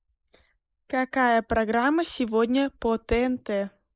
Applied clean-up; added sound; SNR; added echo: neural mask model Resemble Enhance denoiser.